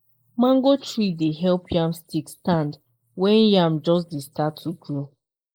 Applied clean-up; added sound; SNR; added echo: neural mask model Resemble Enhance denoiser.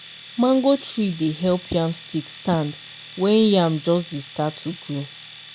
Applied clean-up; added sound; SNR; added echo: none; Domestic sounds, home sounds; 14 dB; none.